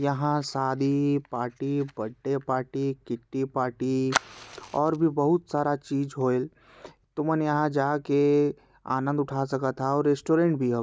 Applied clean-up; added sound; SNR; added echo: none; Fire; 17 dB; none.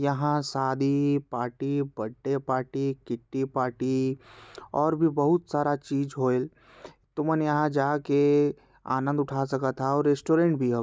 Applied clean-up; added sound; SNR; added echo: none; none; none; none.